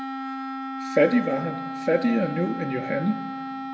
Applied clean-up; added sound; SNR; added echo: none; Wind instrument, woodwind instrument; 7 dB; reverberation time 1.3 s.